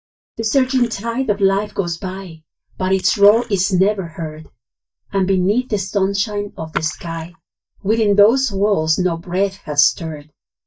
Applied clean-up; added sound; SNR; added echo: neural mask model DeepFilterNet 3.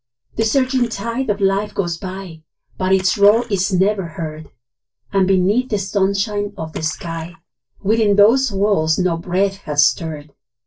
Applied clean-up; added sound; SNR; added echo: neural separator model SepFormer DNS4.